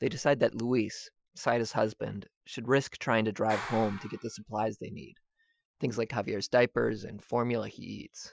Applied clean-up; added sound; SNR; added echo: classical method Wiener filter.